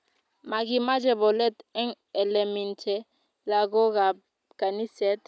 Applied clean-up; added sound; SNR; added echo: none; none; none; none.